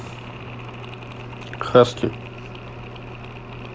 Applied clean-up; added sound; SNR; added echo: none; Mechanisms; 15 dB; none.